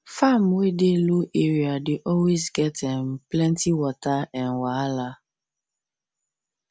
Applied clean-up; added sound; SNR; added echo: none; none; none; none.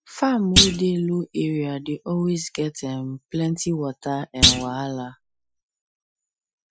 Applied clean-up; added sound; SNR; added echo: classical method Wiener filter.